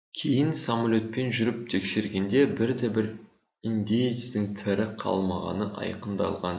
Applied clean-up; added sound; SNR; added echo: none; none; none; none.